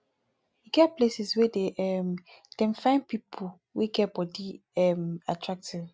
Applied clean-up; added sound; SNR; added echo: none; none; none; none.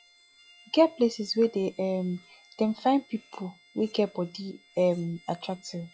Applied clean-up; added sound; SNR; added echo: classical method log-MMSE.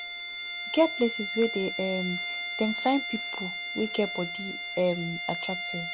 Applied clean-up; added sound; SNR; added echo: none; Bowed string instrument; 4 dB; none.